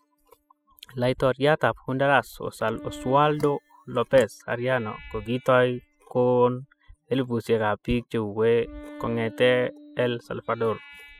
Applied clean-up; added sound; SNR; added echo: classical method spectral subtraction.